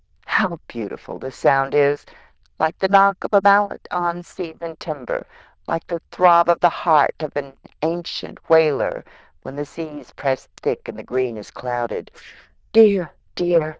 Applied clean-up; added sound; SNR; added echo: neural diffusion model UNIVERSE++.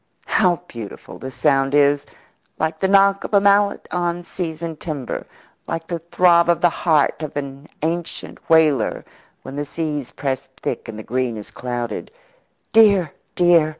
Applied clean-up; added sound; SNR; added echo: none; none; none; none.